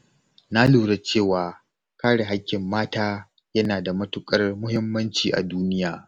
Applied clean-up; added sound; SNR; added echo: none; none; none; none.